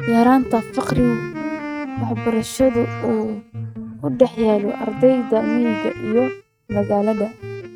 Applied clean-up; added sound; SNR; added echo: neural mask model RNNoise.